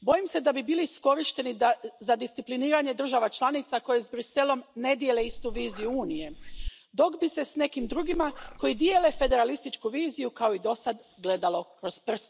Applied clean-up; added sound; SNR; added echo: none; Meow; 10 dB; none.